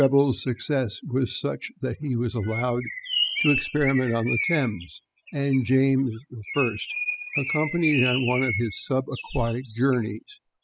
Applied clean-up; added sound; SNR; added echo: classical method spectral subtraction.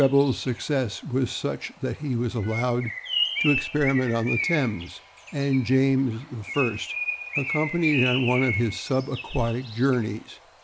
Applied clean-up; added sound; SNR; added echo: none; Bird; 8 dB; none.